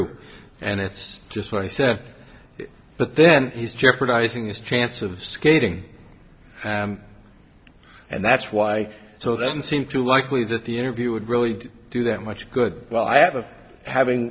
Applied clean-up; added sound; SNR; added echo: none; none; none; none.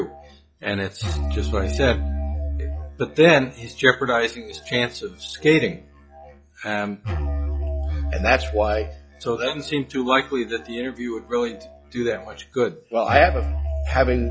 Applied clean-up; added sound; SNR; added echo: classical method log-MMSE.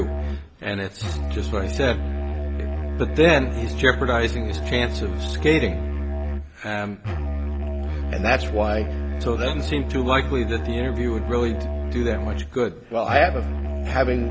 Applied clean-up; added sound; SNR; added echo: none; Musical instrument; 1 dB; none.